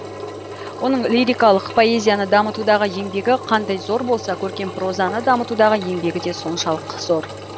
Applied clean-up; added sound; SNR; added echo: none; Engine; 12 dB; none.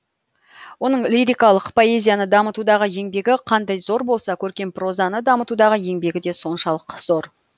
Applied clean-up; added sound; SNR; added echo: none; none; none; none.